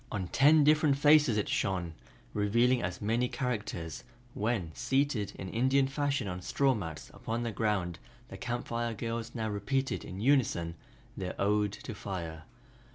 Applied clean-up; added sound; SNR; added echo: none; none; none; none.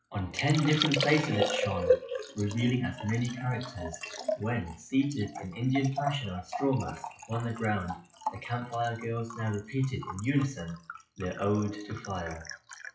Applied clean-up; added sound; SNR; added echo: classical method WPE with log-MMSE.